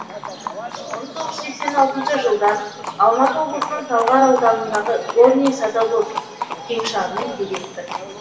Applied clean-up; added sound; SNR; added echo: none; Livestock, farm animals, working animals; 9 dB; reverberation time 1.0 s.